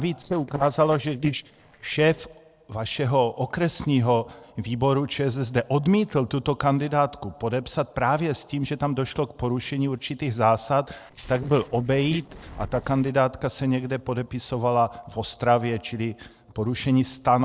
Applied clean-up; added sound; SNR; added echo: neural separator model SepFormer DNS4.